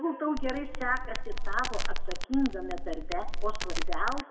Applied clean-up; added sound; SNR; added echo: none; Crackle; -4 dB; reverberation time 1.1 s.